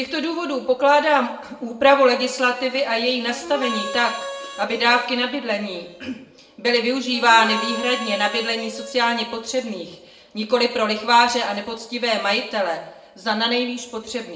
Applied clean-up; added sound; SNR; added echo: none; Harmonica; 12 dB; reverberation time 0.7 s.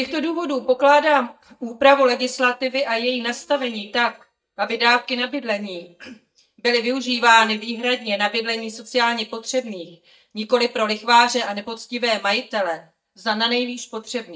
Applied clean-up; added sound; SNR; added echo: neural mask model DeepFilterNet 3.